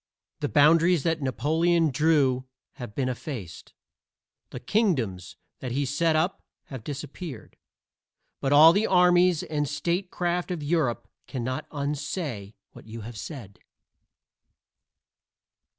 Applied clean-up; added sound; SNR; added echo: none; none; none; none.